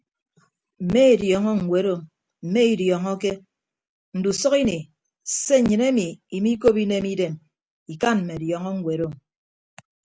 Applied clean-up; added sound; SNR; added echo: none; none; none; none.